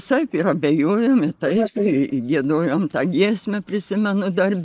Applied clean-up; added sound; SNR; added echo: neural mask model Resemble Enhance denoiser.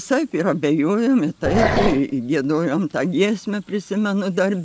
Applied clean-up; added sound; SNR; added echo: none; Growling; 1 dB; none.